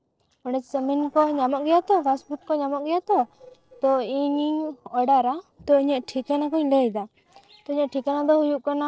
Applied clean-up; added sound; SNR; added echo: neural separator model SepFormer DNS4.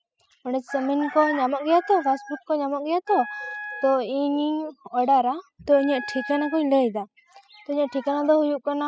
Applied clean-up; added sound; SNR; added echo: classical method spectral subtraction.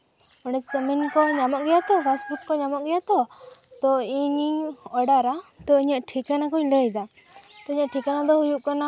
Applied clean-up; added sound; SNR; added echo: none; none; none; none.